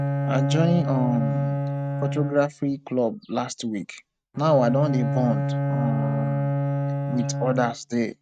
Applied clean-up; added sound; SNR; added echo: neural mask model RNNoise.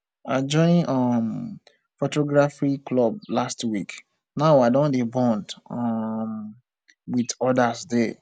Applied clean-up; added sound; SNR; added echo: none; none; none; none.